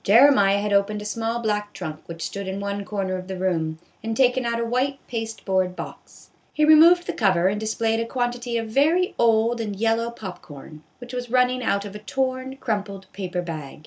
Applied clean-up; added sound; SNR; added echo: none; none; none; none.